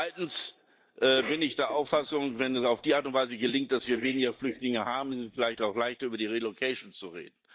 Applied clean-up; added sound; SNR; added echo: neural mask model DeepFilterNet 3.